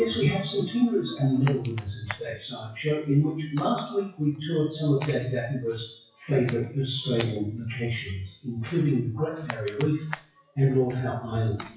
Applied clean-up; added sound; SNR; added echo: classical method WPE with log-MMSE.